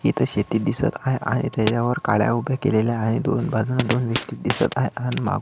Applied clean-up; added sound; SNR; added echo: none; none; none; none.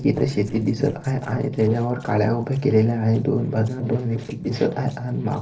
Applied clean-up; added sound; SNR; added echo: neural separator model SepFormer DNS4.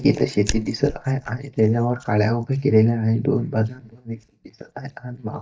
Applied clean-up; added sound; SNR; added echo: neural mask model DeepFilterNet 3.